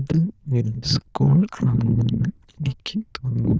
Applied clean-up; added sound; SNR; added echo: neural diffusion model UNIVERSE++.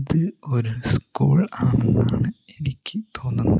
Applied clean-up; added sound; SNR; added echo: none; none; none; none.